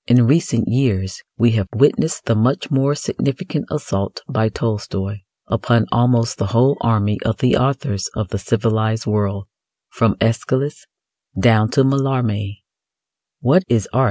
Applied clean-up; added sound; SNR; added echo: none; none; none; none.